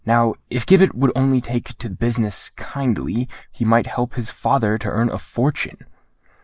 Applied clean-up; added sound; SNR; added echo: neural mask model Resemble Enhance denoiser.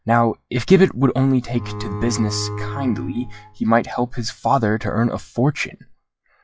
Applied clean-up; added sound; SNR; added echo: classical method log-MMSE.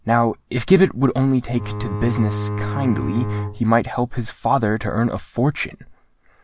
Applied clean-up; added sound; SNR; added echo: none; Bowed string instrument; 5 dB; none.